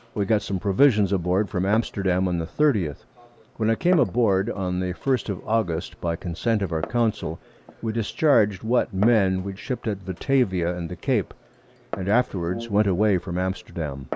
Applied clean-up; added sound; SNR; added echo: none; Brass instrument + Glass; 18 dB; none.